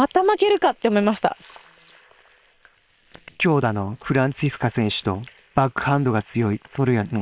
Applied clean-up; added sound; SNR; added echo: neural separator model SepFormer WHAM!.